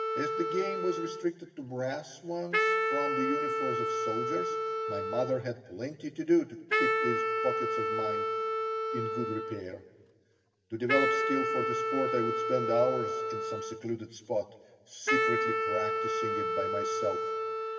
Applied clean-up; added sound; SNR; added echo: none; Wind instrument, woodwind instrument; -3 dB; reverberation time 1.3 s.